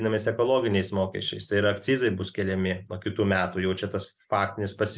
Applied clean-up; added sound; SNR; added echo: none; none; none; none.